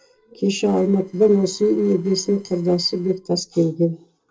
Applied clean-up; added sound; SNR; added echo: neural separator model SepFormer DNS4.